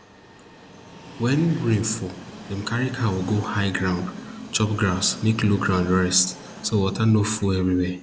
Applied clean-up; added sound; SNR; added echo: none; Train; 16 dB; none.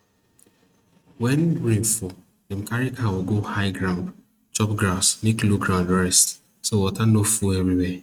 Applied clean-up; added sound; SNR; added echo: neural mask model RNNoise.